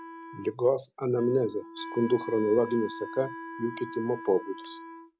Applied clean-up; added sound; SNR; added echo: none; Wind instrument, woodwind instrument; 12 dB; none.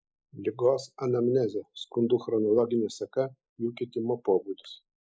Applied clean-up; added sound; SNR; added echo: neural mask model Resemble Enhance denoiser.